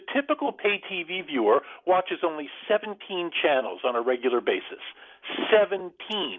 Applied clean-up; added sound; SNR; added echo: none; none; none; none.